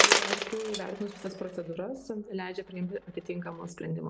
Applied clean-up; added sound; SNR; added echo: none; Coin (dropping); -4 dB; none.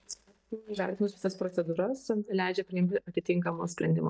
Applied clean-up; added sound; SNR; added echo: neural mask model DeepFilterNet 3.